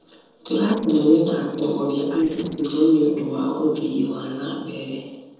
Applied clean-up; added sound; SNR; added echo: neural separator model SepFormer DNS4.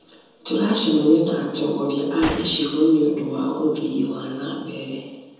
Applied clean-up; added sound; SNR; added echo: none; Gunshot, gunfire; 16 dB; reverberation time 1.1 s.